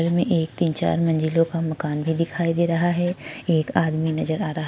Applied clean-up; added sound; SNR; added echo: none; none; none; none.